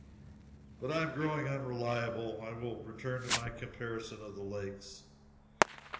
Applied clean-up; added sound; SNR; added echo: none; Fireworks; 3 dB; reverberation time 0.8 s.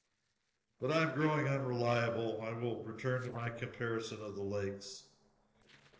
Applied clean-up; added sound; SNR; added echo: neural separator model SepFormer DNS4.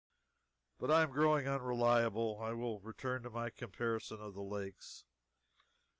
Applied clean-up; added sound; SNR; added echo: none; none; none; none.